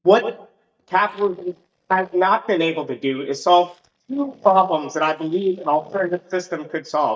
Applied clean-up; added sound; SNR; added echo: neural mask model DeepFilterNet 3.